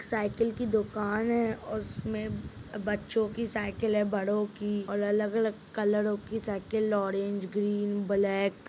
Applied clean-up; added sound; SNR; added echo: none; none; none; none.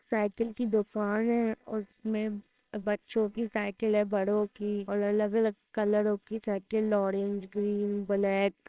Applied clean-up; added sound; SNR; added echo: neural separator model SepFormer WHAMR!.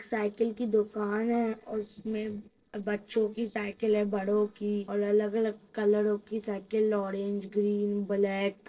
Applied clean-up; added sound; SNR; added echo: neural separator model SepFormer DNS4.